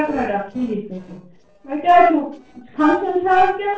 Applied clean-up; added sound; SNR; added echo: neural separator model SepFormer DNS4.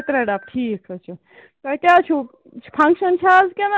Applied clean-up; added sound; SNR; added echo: none; none; none; none.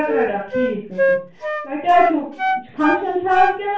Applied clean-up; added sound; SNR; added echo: none; Wind instrument, woodwind instrument; 3 dB; reverberation time 0.4 s.